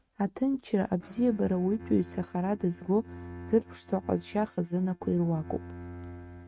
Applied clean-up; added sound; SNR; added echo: neural mask model RNNoise.